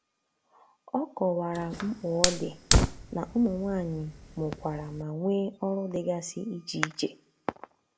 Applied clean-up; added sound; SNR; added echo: none; Fire; -1 dB; reverberation time 0.3 s.